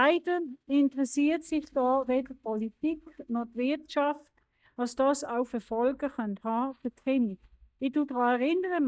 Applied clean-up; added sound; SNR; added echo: neural mask model DeepFilterNet 3.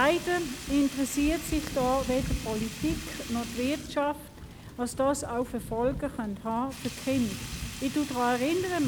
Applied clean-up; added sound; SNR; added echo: none; Thunder / Rain + Sink (filling or washing); 8 dB; none.